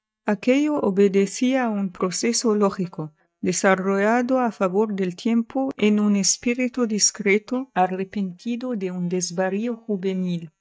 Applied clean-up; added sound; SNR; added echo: neural mask model DeepFilterNet 3.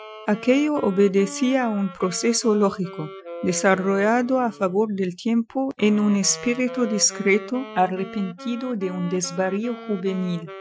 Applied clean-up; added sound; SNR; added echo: classical method Wiener filter.